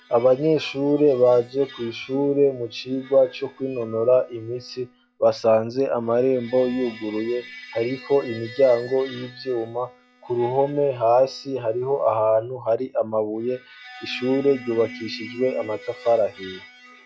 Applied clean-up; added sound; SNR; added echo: classical method log-MMSE.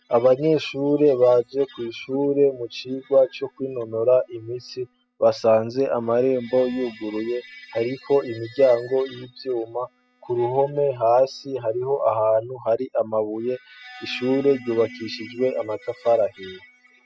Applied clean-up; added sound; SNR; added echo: classical method spectral subtraction.